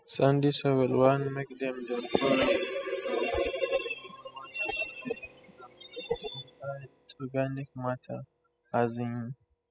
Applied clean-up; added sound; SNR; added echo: classical method spectral subtraction.